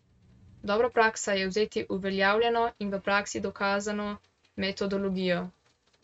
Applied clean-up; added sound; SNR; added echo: neural mask model RNNoise.